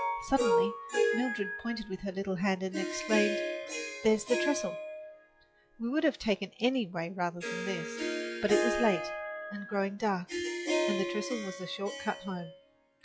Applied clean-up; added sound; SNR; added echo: classical method log-MMSE.